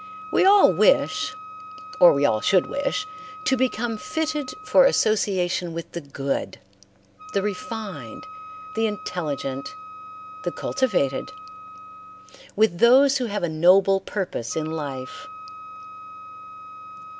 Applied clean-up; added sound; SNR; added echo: none; Wind instrument, woodwind instrument; 16 dB; none.